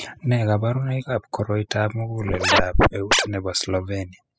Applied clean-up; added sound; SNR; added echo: classical method spectral subtraction.